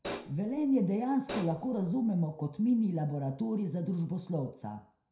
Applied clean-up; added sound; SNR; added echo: none; Hi-hat; 13 dB; reverberation time 0.5 s.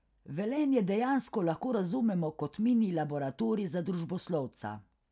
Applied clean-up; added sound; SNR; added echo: none; none; none; none.